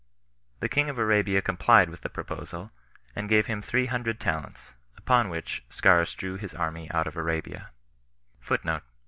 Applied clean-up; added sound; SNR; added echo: none; none; none; none.